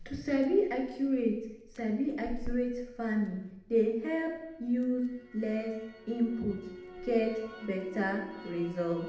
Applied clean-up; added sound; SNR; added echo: none; Crackle; 14 dB; reverberation time 0.8 s.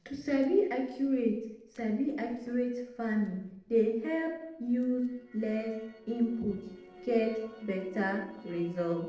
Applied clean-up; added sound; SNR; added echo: neural separator model SepFormer DNS4.